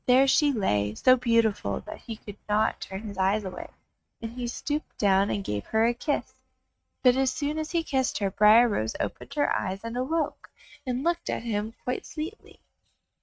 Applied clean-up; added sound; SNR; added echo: neural mask model RNNoise.